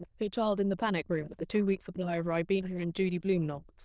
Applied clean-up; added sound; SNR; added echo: neural diffusion model UNIVERSE++.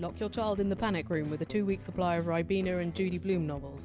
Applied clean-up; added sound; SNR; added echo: none; none; none; none.